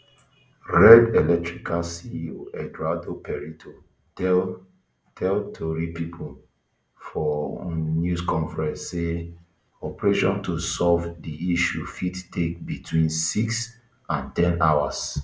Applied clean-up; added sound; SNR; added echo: none; none; none; none.